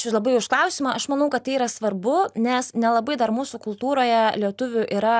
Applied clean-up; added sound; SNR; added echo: none; none; none; none.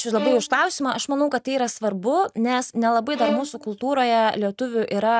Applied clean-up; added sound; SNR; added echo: neural mask model RNNoise.